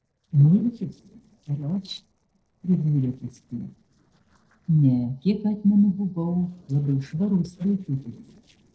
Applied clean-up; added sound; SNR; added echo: neural separator model SepFormer DNS4.